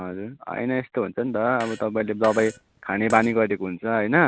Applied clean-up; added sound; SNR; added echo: none; Fart; 19 dB; none.